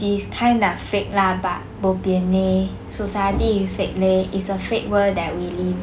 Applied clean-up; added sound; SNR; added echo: none; none; none; none.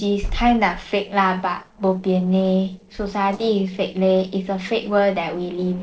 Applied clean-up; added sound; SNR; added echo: neural separator model SepFormer DNS4.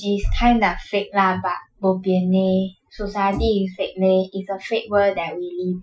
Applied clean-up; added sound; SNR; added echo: classical method Wiener filter.